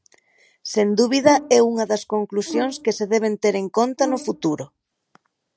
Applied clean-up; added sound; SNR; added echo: none; Brass instrument; 13 dB; none.